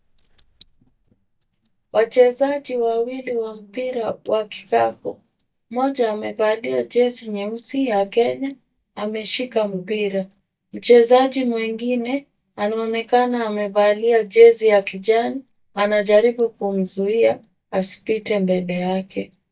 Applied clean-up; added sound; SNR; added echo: neural mask model DeepFilterNet 3.